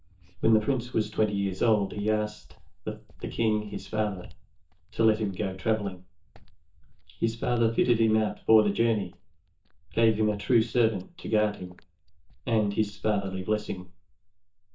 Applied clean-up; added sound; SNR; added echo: neural mask model DeepFilterNet 3.